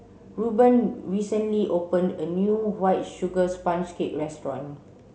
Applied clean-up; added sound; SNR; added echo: none; none; none; none.